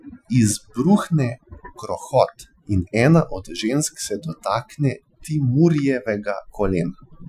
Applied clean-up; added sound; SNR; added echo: classical method Wiener filter.